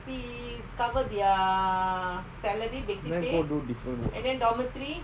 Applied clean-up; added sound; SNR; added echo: none; none; none; none.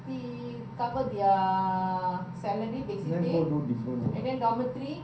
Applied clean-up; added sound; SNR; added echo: none; none; none; reverberation time 0.6 s.